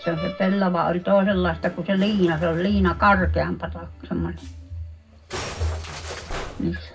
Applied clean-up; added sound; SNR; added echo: none; Musical instrument; 15 dB; reverberation time 0.3 s.